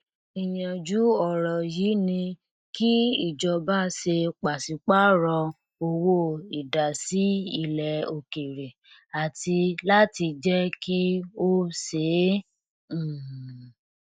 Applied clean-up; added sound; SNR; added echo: neural mask model DeepFilterNet 3.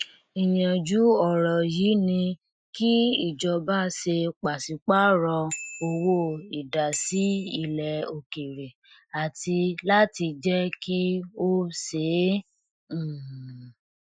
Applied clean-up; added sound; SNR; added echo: classical method Wiener filter.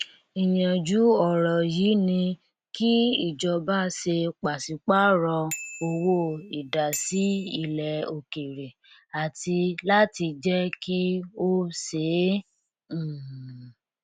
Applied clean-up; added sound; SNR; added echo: none; Bicycle bell; 15 dB; none.